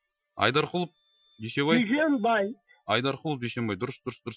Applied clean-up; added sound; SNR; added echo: classical method Wiener filter.